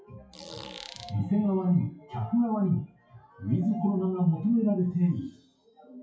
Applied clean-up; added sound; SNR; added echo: classical method WPE with log-MMSE.